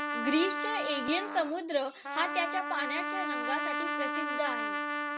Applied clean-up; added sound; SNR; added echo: none; Trumpet; 1 dB; none.